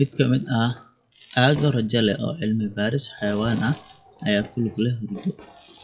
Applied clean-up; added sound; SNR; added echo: classical method WPE with log-MMSE.